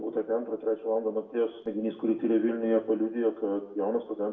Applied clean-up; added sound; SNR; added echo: none; none; none; reverberation time 0.7 s.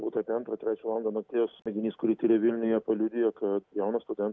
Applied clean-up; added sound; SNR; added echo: none; none; none; none.